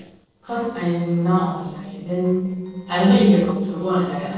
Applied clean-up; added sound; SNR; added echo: neural separator model SepFormer DNS4.